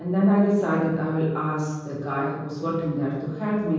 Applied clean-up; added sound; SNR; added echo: none; none; none; reverberation time 1.3 s.